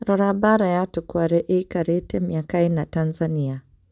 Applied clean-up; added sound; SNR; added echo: none; none; none; none.